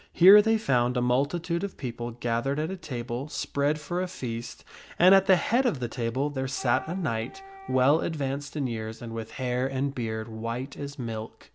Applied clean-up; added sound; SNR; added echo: none; Wind instrument, woodwind instrument; 18 dB; none.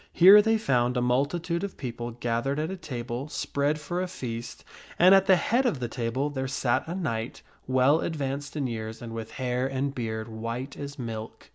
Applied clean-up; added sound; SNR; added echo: none; none; none; none.